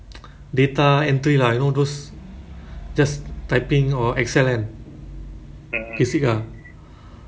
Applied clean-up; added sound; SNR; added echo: none; none; none; none.